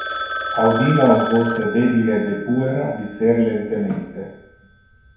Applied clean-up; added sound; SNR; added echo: none; Telephone; 10 dB; reverberation time 0.9 s.